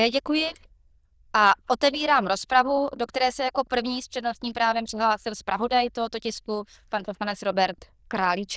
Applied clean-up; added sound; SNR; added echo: neural diffusion model UNIVERSE++.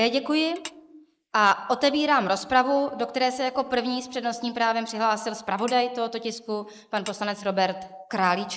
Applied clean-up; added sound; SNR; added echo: neural mask model Resemble Enhance denoiser.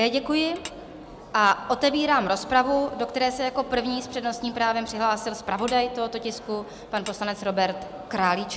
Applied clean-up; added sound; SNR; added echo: none; Tap / Dishes, pots, and pans; 16 dB; none.